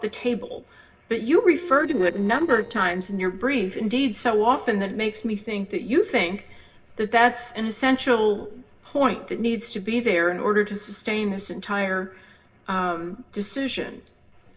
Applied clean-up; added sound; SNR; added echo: neural separator model SepFormer DNS4.